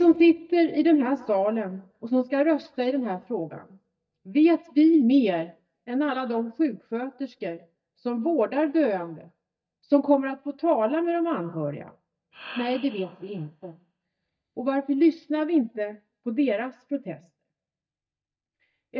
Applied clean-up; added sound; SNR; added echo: neural mask model DeepFilterNet 3.